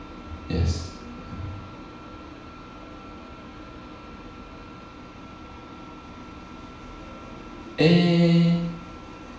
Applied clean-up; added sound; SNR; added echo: none; none; none; reverberation time 0.6 s.